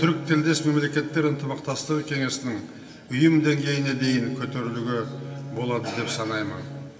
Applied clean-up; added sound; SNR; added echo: none; Bowed string instrument; 13 dB; reverberation time 1.9 s.